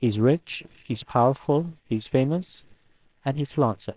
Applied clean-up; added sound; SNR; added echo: neural separator model SepFormer WHAMR!.